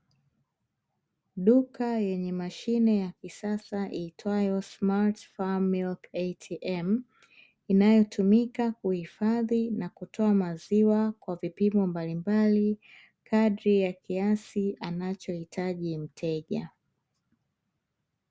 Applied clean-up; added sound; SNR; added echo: none; none; none; none.